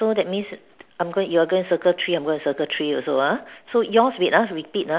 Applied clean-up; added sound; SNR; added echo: none; none; none; none.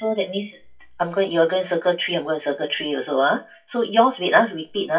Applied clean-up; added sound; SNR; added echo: classical method WPE with log-MMSE.